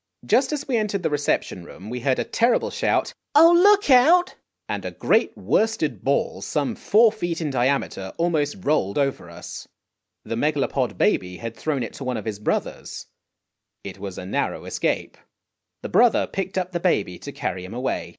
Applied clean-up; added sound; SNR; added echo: none; none; none; none.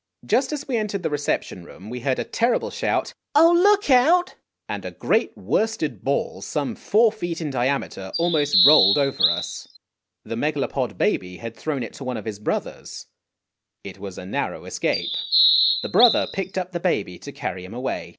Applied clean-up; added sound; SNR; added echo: none; Bird vocalization, bird call, bird song; -1 dB; none.